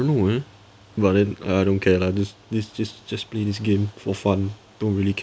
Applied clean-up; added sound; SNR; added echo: none; none; none; none.